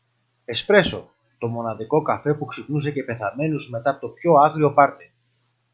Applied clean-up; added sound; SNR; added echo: none; none; none; none.